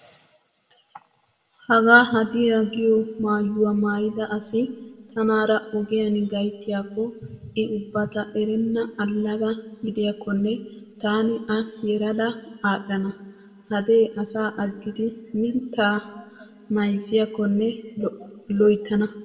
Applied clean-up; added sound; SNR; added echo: none; none; none; reverberation time 1.2 s.